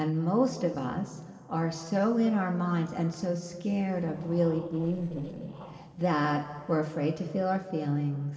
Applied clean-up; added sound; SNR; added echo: neural separator model SepFormer DNS4.